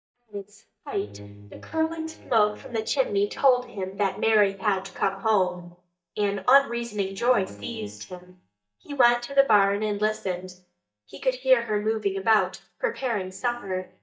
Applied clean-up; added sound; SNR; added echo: neural mask model DeepFilterNet 3.